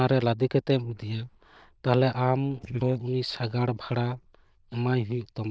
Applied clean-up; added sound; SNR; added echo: neural diffusion model UNIVERSE++.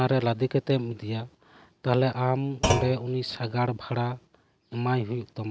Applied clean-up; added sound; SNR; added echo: none; Thump, thud; 4 dB; none.